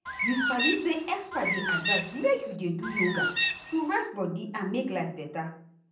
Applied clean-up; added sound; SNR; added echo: none; Bird; -2 dB; reverberation time 0.6 s.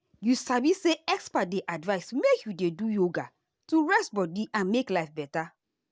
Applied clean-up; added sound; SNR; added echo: none; none; none; none.